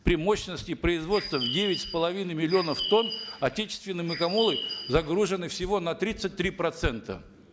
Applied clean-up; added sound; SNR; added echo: none; Bird; 7 dB; none.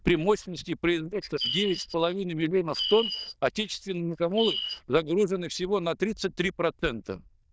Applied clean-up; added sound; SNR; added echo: neural diffusion model UNIVERSE++.